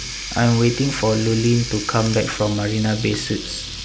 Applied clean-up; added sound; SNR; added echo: none; Water tap, faucet; 11 dB; none.